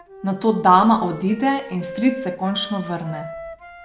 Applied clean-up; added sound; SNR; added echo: none; Wind instrument, woodwind instrument; 15 dB; none.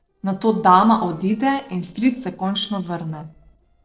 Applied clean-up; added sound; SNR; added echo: neural separator model SepFormer DNS4.